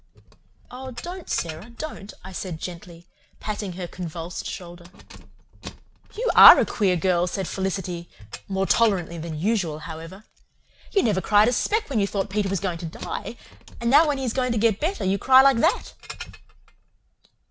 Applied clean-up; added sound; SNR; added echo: none; Keys jangling; 19 dB; none.